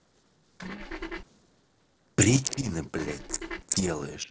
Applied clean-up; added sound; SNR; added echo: neural separator model SepFormer DNS4.